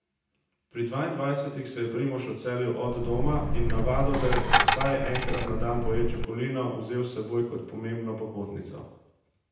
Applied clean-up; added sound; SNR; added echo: none; Coin (dropping); -5 dB; reverberation time 0.9 s.